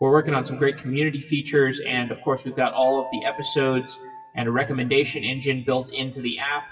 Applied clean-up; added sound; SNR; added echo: classical method WPE with log-MMSE.